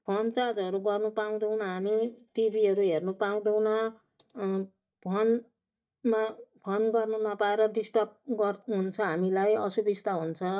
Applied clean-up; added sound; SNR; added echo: neural mask model DeepFilterNet 3.